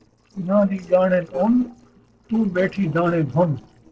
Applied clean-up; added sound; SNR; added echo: neural separator model SepFormer DNS4.